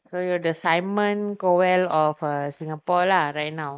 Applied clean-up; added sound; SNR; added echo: neural mask model Resemble Enhance denoiser.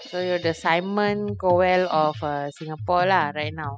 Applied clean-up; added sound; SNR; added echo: classical method spectral subtraction.